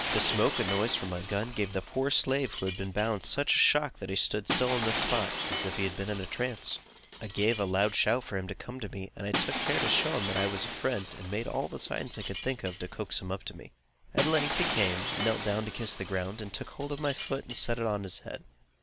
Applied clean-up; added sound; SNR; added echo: none; Shatter; 3 dB; none.